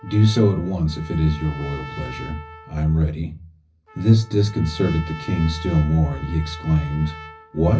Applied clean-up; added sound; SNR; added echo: none; Trumpet; 18 dB; reverberation time 0.4 s.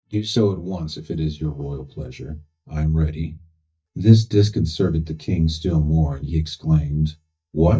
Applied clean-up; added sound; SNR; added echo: neural mask model DeepFilterNet 3.